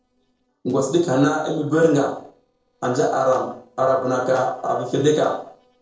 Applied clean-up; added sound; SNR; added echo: neural separator model SepFormer DNS4.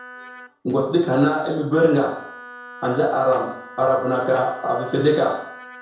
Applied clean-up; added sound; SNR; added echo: none; Wind instrument, woodwind instrument; 18 dB; reverberation time 0.5 s.